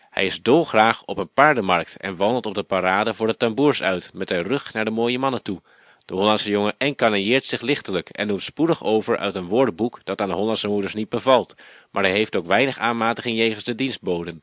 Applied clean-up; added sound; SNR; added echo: none; none; none; none.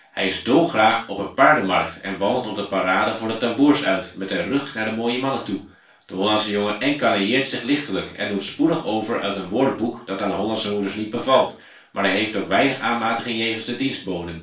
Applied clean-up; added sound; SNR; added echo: none; none; none; reverberation time 0.3 s.